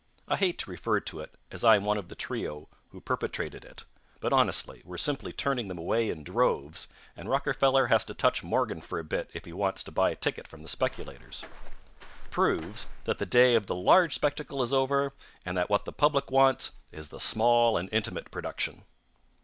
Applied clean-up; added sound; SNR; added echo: none; Walk, footsteps; 8 dB; none.